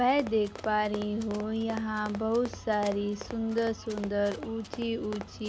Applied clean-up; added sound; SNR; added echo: none; Run; 15 dB; none.